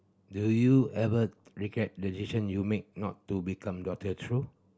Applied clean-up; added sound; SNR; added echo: none; none; none; none.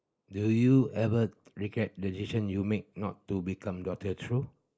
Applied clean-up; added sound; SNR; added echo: neural mask model Resemble Enhance denoiser.